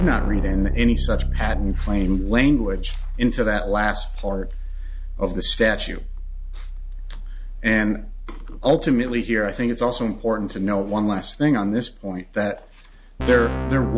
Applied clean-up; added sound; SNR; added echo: none; Keyboard (musical); 4 dB; none.